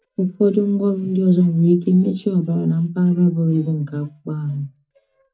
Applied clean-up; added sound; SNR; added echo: neural mask model DeepFilterNet 3.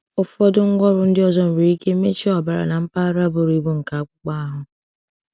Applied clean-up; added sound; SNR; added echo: none; none; none; none.